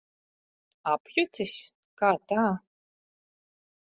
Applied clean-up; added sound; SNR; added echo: none; none; none; none.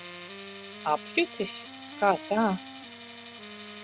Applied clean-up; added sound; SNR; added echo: none; Tools + Wind instrument, woodwind instrument; 12 dB; none.